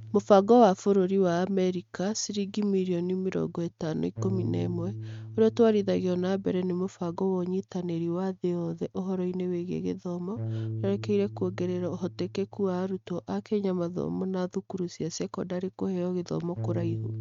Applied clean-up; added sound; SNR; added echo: neural mask model RNNoise.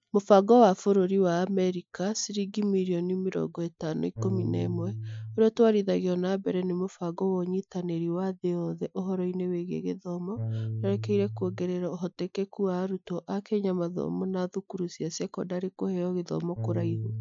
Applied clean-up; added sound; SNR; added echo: classical method Wiener filter.